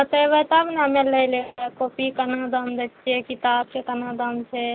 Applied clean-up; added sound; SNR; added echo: none; none; none; none.